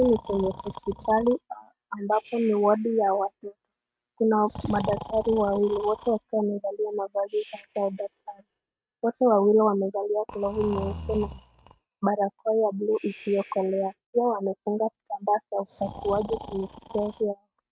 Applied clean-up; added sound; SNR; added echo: neural mask model RNNoise.